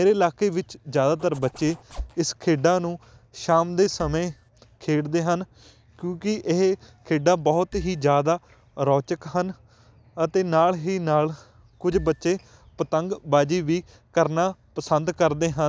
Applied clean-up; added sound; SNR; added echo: none; Marimba, xylophone + Zipper (clothing); 14 dB; none.